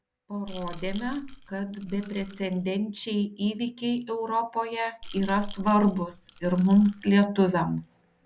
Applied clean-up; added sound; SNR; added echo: none; Rattle / Rattle (instrument); 12 dB; none.